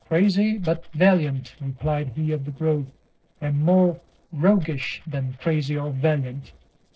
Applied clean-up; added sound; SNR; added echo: neural separator model SepFormer DNS4.